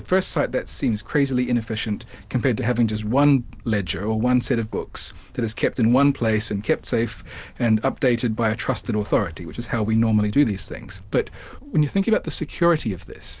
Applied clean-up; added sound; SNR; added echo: none; Ocean; 18 dB; none.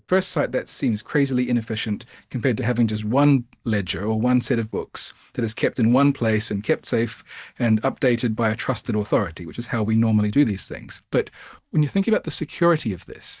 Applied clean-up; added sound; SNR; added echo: neural mask model DeepFilterNet 3.